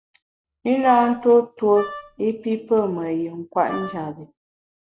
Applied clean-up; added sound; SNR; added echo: none; Wind instrument, woodwind instrument; 14 dB; none.